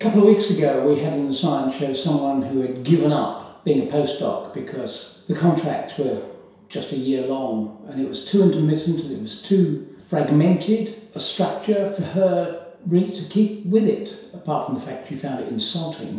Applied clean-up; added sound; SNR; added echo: none; none; none; reverberation time 0.7 s.